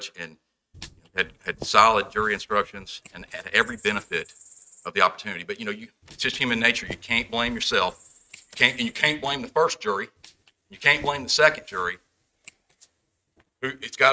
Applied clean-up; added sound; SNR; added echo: neural mask model RNNoise.